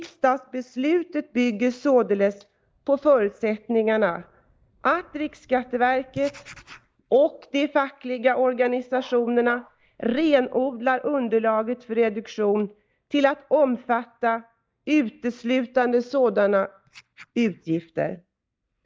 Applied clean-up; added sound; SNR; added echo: neural mask model DeepFilterNet 3.